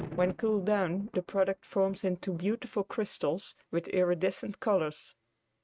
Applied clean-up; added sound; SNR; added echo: neural mask model RNNoise.